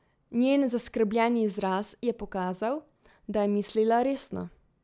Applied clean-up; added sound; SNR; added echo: none; none; none; none.